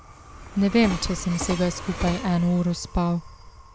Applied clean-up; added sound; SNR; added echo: none; Train; 11 dB; none.